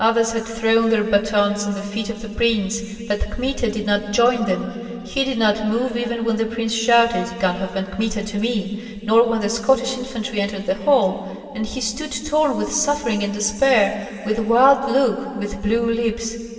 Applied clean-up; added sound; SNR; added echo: none; none; none; reverberation time 2.7 s.